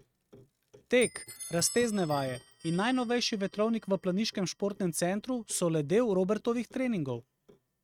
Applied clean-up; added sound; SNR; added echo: neural mask model RNNoise.